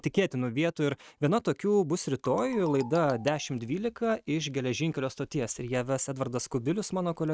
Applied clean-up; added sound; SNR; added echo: neural mask model RNNoise.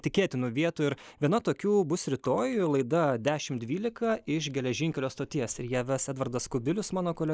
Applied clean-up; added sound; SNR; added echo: neural mask model Resemble Enhance denoiser.